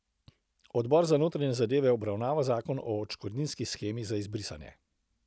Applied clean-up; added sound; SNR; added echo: none; none; none; none.